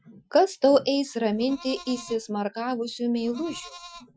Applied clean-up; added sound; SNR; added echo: classical method Wiener filter.